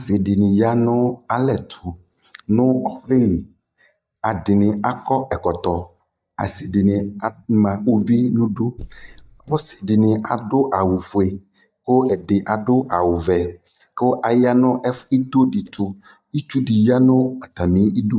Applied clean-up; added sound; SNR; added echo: neural mask model DeepFilterNet 3.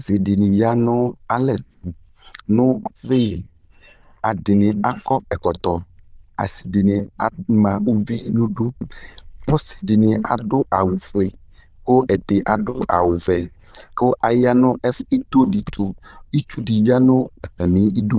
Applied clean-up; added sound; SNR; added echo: neural diffusion model UNIVERSE++.